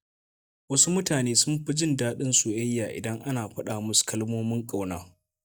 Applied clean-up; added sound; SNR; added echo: neural mask model DeepFilterNet 3.